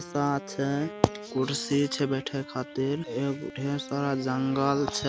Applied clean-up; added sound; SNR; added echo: none; Wind instrument, woodwind instrument; 15 dB; none.